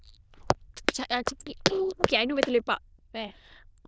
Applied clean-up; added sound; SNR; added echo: neural diffusion model UNIVERSE++.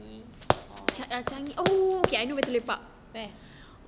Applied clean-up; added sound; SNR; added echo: none; Run; 0 dB; none.